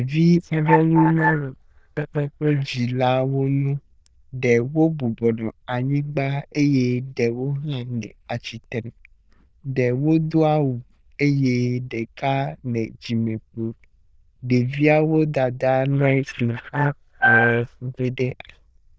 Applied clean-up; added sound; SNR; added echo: neural diffusion model UNIVERSE++.